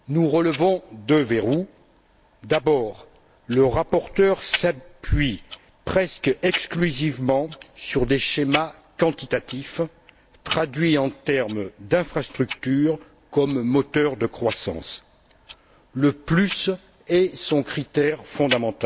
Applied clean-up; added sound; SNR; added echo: none; Tick-tock; 14 dB; none.